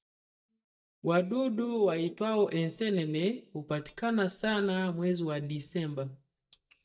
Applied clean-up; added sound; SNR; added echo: neural mask model DeepFilterNet 3.